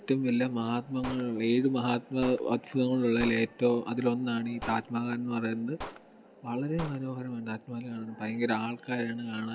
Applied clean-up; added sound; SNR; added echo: none; Gunshot, gunfire; 16 dB; none.